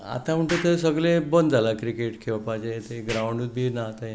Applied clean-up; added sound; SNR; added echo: none; Explosion; 17 dB; none.